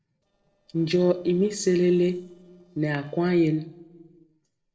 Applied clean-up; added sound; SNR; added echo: neural separator model SepFormer DNS4.